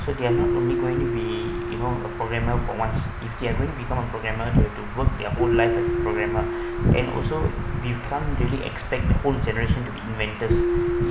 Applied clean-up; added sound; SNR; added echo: none; Keyboard (musical); 4 dB; none.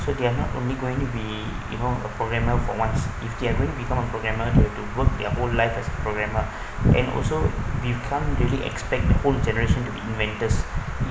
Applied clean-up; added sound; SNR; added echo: none; none; none; none.